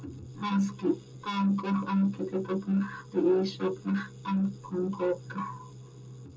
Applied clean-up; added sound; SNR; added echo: none; none; none; reverberation time 0.2 s.